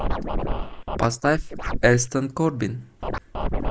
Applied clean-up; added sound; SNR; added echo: neural mask model Resemble Enhance denoiser.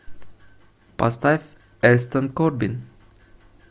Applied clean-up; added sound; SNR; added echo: none; none; none; none.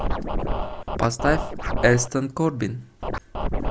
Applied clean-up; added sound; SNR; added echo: none; Scratching (performance technique); 1 dB; none.